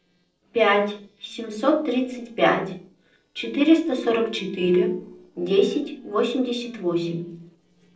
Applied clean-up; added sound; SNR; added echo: neural separator model SepFormer DNS4.